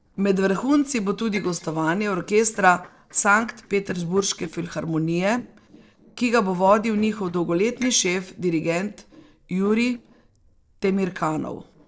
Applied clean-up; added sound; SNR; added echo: neural separator model SepFormer DNS4.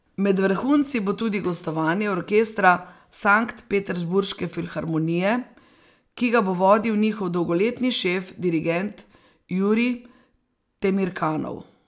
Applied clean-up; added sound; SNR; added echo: none; none; none; none.